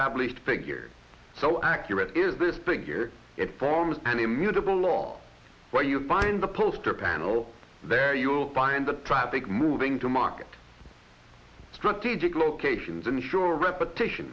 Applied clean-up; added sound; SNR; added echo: none; Slam; 14 dB; none.